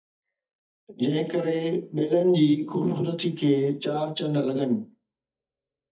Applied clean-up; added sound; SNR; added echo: neural mask model DeepFilterNet 3.